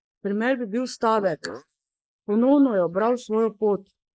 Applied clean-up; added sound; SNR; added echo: neural mask model Resemble Enhance denoiser.